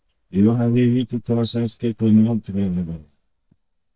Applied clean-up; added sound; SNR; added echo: neural mask model DeepFilterNet 3.